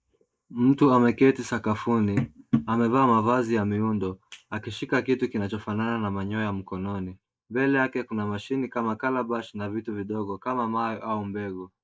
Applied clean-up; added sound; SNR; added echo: neural mask model Resemble Enhance denoiser.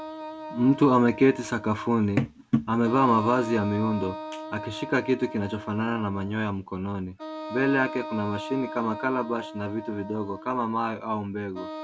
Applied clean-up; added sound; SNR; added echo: none; Wind instrument, woodwind instrument; 13 dB; none.